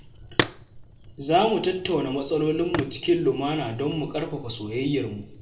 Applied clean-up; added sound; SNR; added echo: none; Fire; 10 dB; reverberation time 0.5 s.